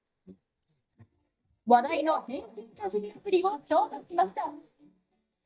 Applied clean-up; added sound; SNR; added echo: neural mask model DeepFilterNet 3.